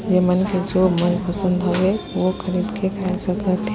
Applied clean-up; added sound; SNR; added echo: none; Zipper (clothing); 19 dB; none.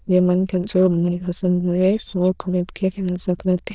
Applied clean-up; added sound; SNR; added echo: neural diffusion model UNIVERSE++.